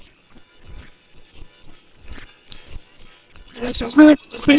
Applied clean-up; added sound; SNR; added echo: neural separator model SepFormer WHAMR!.